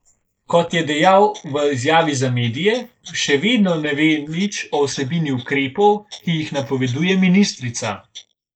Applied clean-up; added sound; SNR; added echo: neural mask model Resemble Enhance denoiser.